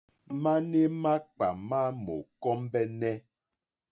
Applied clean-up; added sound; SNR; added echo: none; Bowed string instrument; 19 dB; none.